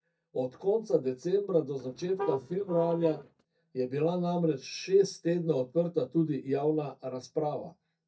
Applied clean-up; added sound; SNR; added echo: neural mask model DeepFilterNet 3.